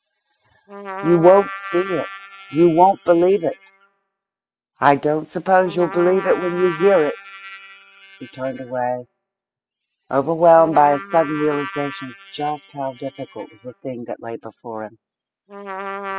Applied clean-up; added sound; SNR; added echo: classical method spectral subtraction.